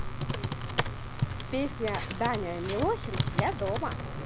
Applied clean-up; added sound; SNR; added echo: none; Computer keyboard; -2 dB; none.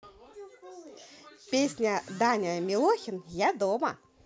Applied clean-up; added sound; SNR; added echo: none; none; none; none.